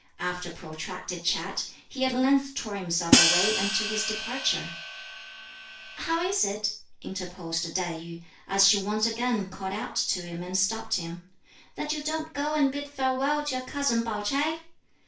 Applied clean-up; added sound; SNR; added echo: none; Hi-hat; -2 dB; reverberation time 0.3 s.